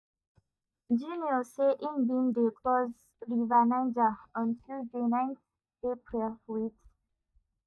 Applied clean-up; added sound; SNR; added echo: neural mask model DeepFilterNet 3.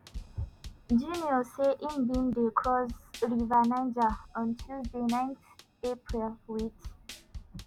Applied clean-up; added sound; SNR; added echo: none; Drum kit; 15 dB; none.